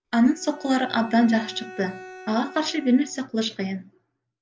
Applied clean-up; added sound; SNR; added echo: none; Bowed string instrument; 18 dB; none.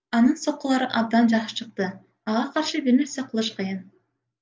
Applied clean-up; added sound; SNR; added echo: none; none; none; none.